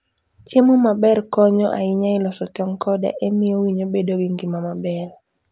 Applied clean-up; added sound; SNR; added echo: none; none; none; none.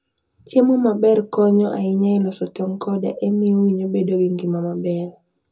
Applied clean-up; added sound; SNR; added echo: none; none; none; reverberation time 0.2 s.